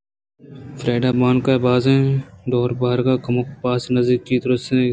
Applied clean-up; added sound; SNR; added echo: none; none; none; none.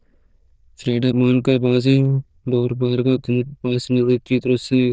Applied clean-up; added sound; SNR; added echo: neural diffusion model UNIVERSE++.